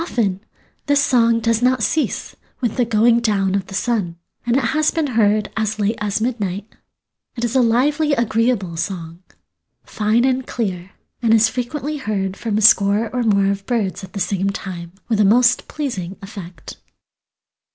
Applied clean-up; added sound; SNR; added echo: none; none; none; none.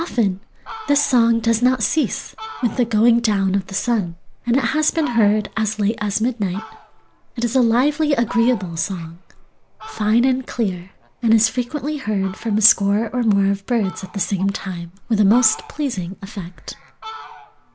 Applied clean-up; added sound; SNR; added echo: none; Fowl; 19 dB; none.